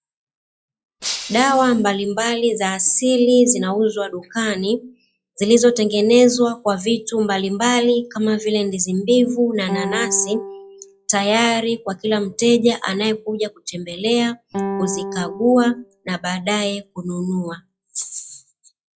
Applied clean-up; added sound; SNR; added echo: classical method log-MMSE.